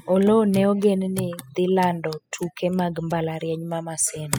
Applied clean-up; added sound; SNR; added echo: classical method spectral subtraction.